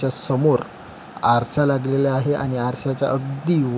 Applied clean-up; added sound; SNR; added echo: none; none; none; none.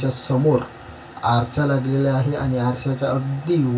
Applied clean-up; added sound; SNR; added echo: none; none; none; reverberation time 0.2 s.